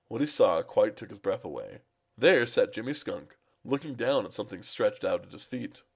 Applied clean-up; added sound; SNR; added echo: none; none; none; none.